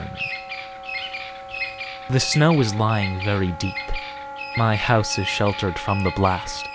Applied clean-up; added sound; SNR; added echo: none; Wind instrument, woodwind instrument + Bird vocalization, bird call, bird song; 9 dB; none.